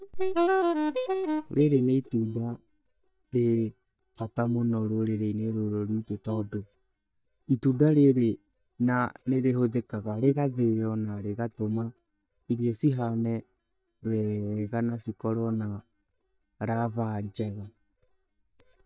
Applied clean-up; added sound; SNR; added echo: neural mask model DeepFilterNet 3.